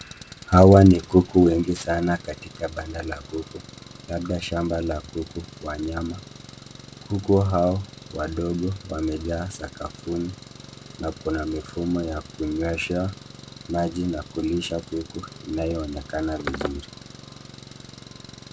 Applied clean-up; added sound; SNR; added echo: none; Engine; 18 dB; none.